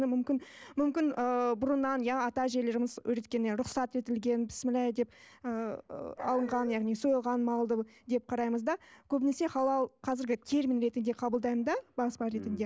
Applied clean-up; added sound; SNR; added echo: none; Dog; 12 dB; none.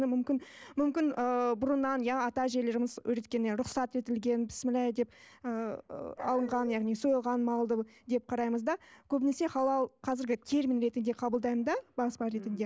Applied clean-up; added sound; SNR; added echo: neural mask model Resemble Enhance denoiser.